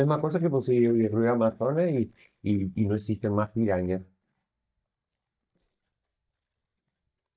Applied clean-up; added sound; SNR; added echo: neural mask model DeepFilterNet 3.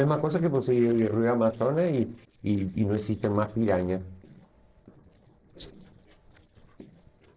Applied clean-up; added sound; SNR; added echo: neural separator model SepFormer DNS4.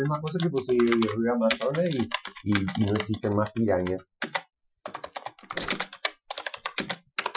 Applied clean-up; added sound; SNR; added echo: classical method Wiener filter.